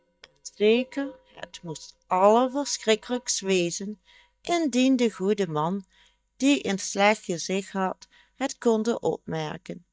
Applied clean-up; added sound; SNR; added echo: neural mask model DeepFilterNet 3.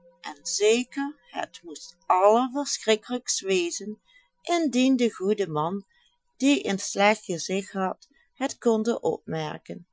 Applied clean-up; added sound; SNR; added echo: classical method Wiener filter.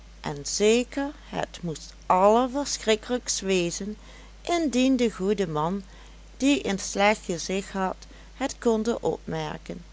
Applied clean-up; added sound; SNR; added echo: none; none; none; none.